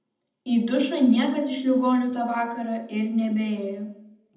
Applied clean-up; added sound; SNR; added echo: none; none; none; reverberation time 0.8 s.